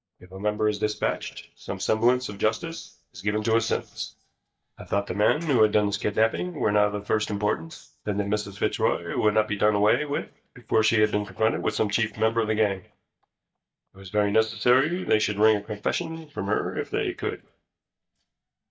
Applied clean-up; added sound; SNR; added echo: neural mask model DeepFilterNet 3.